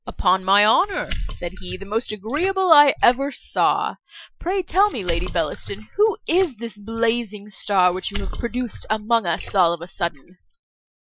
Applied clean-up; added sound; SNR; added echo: classical method Wiener filter.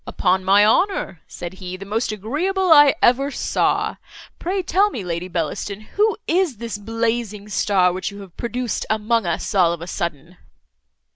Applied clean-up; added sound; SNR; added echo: none; none; none; none.